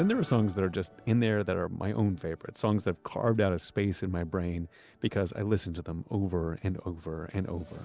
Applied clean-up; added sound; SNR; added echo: none; none; none; none.